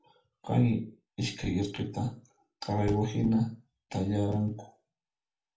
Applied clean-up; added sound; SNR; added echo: none; none; none; reverberation time 0.3 s.